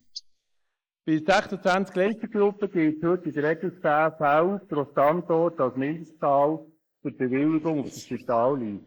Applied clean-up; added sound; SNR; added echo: neural mask model Resemble Enhance denoiser.